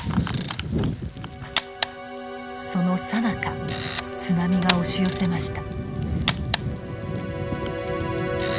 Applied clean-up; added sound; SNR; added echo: none; Camera; 10 dB; none.